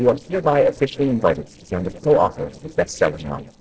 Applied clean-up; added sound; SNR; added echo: neural separator model SepFormer DNS4.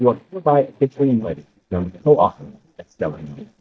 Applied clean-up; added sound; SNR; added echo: neural mask model DeepFilterNet 3.